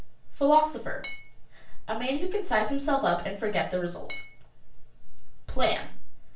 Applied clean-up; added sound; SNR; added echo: none; Glass; 15 dB; reverberation time 0.3 s.